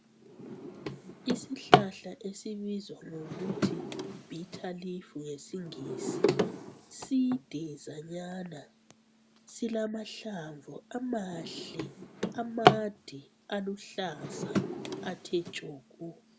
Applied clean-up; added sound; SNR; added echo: none; Drawer open or close; -3 dB; none.